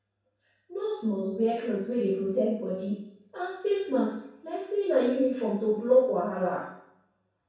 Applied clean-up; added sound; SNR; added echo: none; none; none; reverberation time 0.7 s.